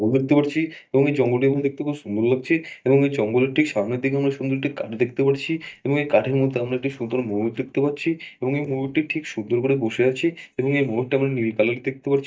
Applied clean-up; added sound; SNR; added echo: neural mask model DeepFilterNet 3.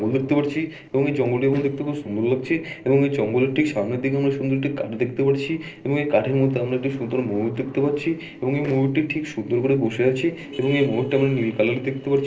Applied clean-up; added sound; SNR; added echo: neural separator model SepFormer DNS4.